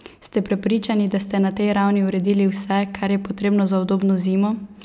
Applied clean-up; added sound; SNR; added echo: none; none; none; none.